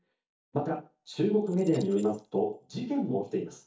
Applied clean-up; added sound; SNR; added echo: neural mask model DeepFilterNet 3.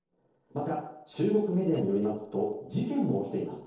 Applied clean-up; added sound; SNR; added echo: neural separator model SepFormer DNS4.